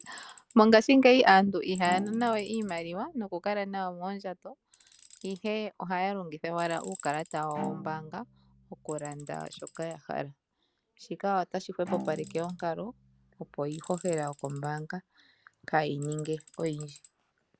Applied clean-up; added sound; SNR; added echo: none; Bowed string instrument + Tools; 17 dB; none.